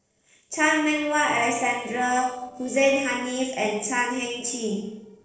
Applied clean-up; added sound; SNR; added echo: neural separator model SepFormer DNS4.